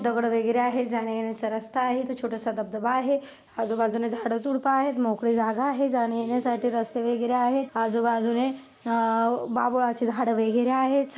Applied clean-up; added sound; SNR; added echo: none; none; none; none.